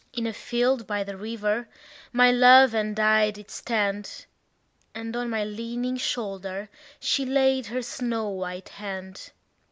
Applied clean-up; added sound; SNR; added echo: none; none; none; none.